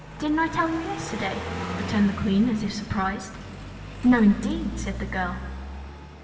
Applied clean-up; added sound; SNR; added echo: none; Car passing by; 9 dB; reverberation time 2.4 s.